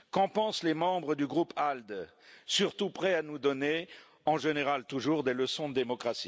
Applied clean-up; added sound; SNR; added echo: none; none; none; none.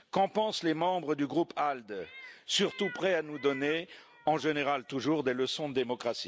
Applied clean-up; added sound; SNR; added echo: none; Meow; 18 dB; none.